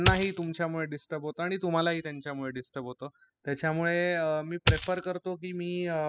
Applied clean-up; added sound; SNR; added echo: classical method spectral subtraction.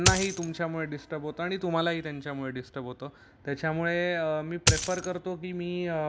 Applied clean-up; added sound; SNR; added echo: none; Coin (dropping); -4 dB; none.